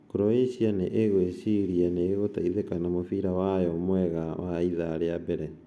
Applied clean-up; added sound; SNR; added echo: none; none; none; none.